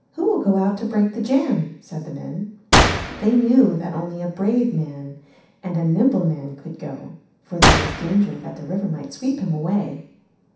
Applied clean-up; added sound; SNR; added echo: none; Gunshot, gunfire; 1 dB; reverberation time 0.7 s.